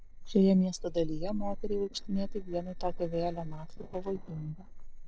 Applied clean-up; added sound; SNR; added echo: neural separator model SepFormer DNS4.